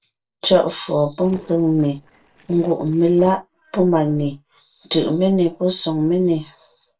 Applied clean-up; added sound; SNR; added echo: neural separator model SepFormer DNS4.